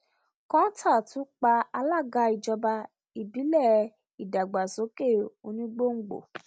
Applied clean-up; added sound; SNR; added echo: none; none; none; none.